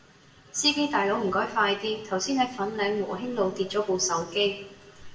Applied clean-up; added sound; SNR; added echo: none; none; none; reverberation time 0.6 s.